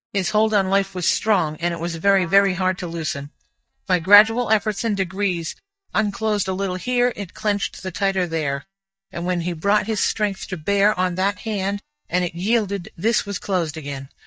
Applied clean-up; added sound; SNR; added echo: neural mask model DeepFilterNet 3.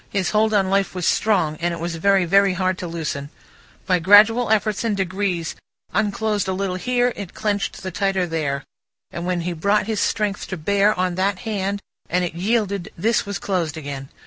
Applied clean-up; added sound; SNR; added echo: none; none; none; none.